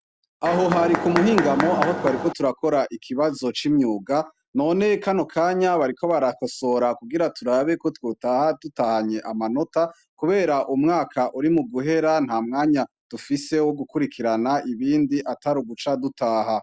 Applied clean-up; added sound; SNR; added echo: none; Mechanisms; 3 dB; none.